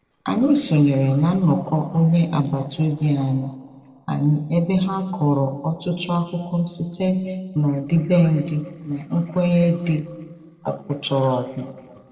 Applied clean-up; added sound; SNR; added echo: neural separator model SepFormer DNS4.